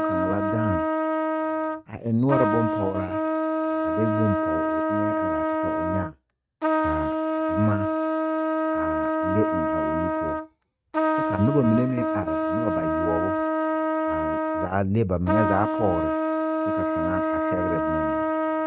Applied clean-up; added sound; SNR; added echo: neural mask model RNNoise.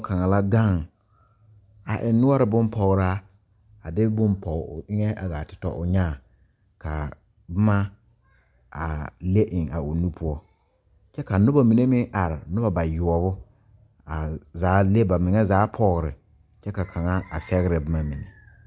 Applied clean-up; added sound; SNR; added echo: none; none; none; none.